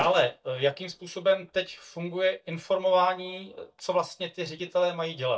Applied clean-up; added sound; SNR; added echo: neural mask model DeepFilterNet 3.